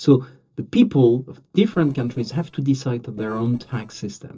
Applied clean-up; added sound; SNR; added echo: neural separator model SepFormer DNS4.